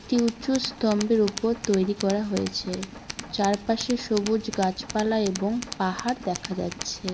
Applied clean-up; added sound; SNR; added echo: none; Tools; 12 dB; none.